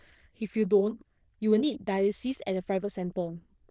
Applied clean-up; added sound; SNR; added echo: neural diffusion model UNIVERSE++.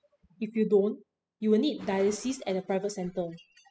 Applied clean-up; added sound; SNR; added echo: classical method spectral subtraction.